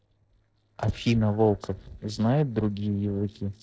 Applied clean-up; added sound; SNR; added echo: neural separator model SepFormer DNS4.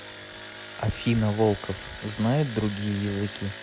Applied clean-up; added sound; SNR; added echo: none; Engine; 10 dB; none.